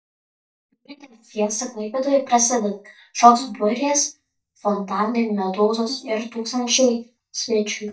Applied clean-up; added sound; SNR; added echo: neural mask model DeepFilterNet 3.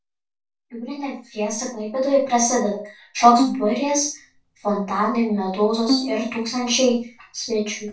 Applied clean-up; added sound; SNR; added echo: none; Bowed string instrument; 7 dB; reverberation time 0.3 s.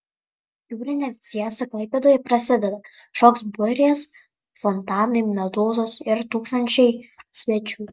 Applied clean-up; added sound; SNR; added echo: none; none; none; none.